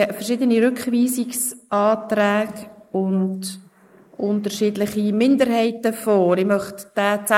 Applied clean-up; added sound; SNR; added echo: neural mask model Resemble Enhance denoiser.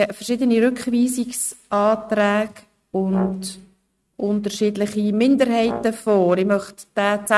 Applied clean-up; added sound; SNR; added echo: neural mask model RNNoise.